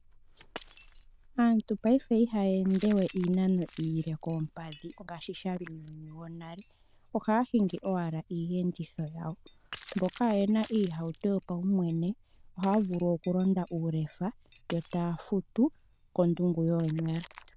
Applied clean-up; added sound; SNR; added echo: neural diffusion model UNIVERSE++.